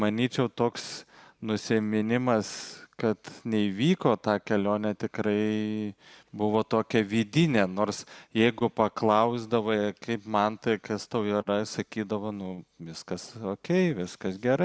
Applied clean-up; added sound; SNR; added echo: none; none; none; none.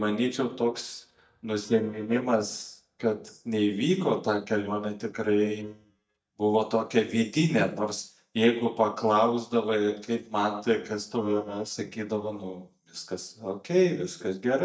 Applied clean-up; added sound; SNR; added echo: neural mask model DeepFilterNet 3.